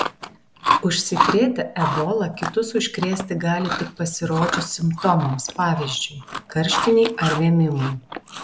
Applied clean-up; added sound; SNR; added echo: none; Chewing, mastication; 5 dB; none.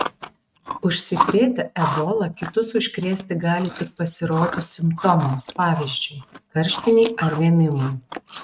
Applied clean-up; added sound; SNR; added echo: neural mask model RNNoise.